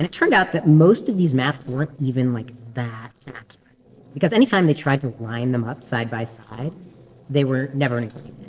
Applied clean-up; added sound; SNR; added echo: neural separator model SepFormer DNS4.